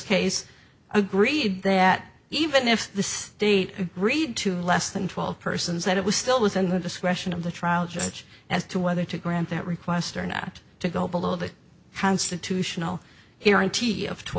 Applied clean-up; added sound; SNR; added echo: none; Tambourine; 13 dB; none.